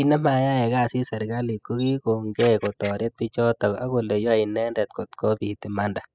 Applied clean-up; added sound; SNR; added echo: classical method spectral subtraction.